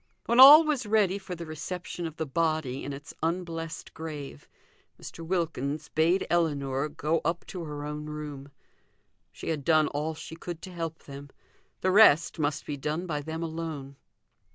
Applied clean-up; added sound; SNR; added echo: none; none; none; none.